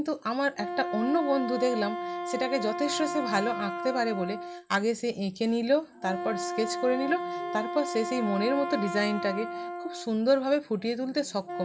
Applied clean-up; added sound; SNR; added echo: none; Wind instrument, woodwind instrument; 6 dB; none.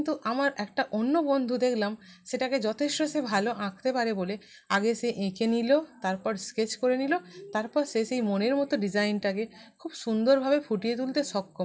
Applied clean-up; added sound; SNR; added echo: none; none; none; none.